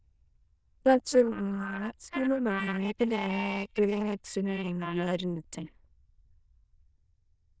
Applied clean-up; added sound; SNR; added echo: neural diffusion model UNIVERSE++.